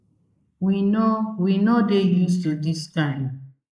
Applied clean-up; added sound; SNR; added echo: neural mask model Resemble Enhance denoiser.